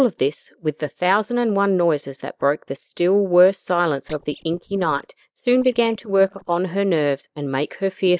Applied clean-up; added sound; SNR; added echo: neural mask model DeepFilterNet 3.